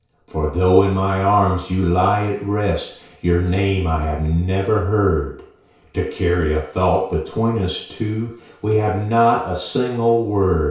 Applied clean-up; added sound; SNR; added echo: none; none; none; reverberation time 0.6 s.